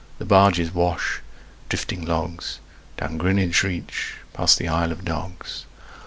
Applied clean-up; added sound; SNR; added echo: none; none; none; none.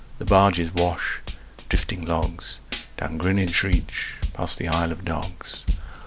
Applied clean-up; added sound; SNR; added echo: none; Drum / Drum kit; 5 dB; none.